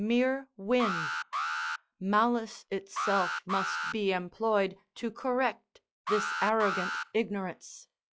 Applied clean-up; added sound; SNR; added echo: classical method log-MMSE.